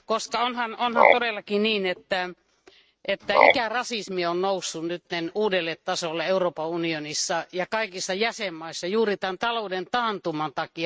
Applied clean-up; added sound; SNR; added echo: neural mask model RNNoise.